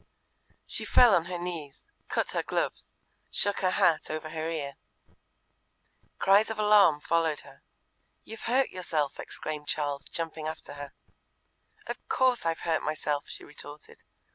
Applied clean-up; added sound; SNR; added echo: none; none; none; none.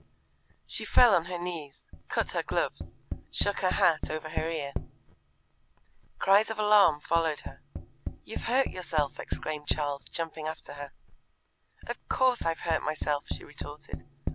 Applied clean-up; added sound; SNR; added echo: none; Tap; 9 dB; none.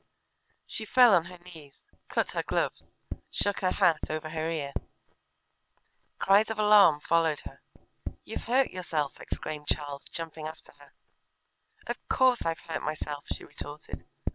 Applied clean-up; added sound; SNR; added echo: neural separator model SepFormer WHAM!.